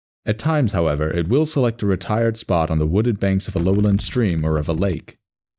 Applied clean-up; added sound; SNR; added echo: neural mask model DeepFilterNet 3.